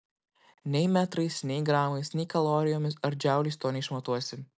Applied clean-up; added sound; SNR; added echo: none; none; none; none.